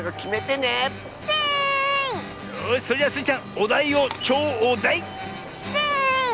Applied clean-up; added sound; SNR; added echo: none; Walk, footsteps / Subway, metro, underground; 15 dB; none.